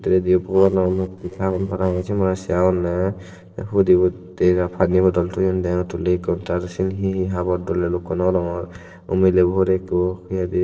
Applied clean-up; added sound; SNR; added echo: neural separator model SepFormer DNS4.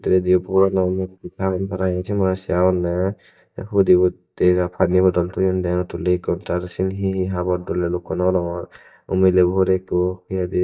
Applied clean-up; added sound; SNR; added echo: neural mask model DeepFilterNet 3.